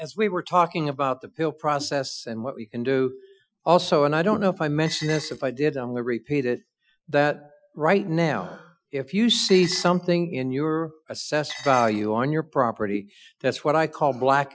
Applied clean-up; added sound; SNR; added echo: classical method Wiener filter.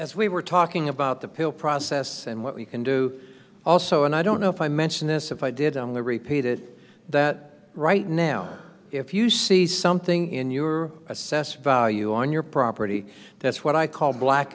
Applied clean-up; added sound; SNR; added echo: none; none; none; none.